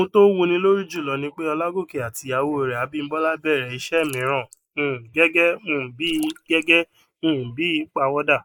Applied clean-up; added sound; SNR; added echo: neural mask model Resemble Enhance denoiser.